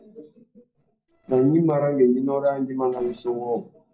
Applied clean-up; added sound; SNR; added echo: neural separator model SepFormer DNS4.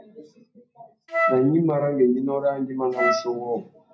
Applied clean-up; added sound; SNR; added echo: none; Wind instrument, woodwind instrument; 2 dB; reverberation time 0.4 s.